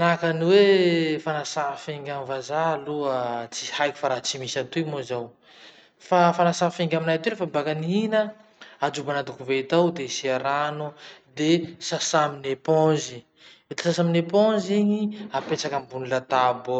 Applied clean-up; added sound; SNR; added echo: none; none; none; none.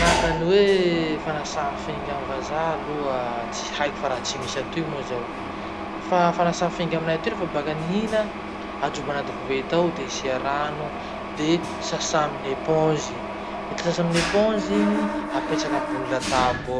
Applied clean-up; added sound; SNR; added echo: none; Mechanisms; 5 dB; none.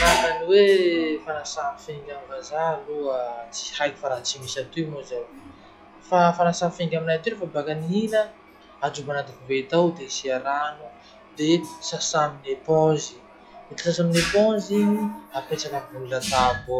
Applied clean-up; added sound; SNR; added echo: classical method log-MMSE.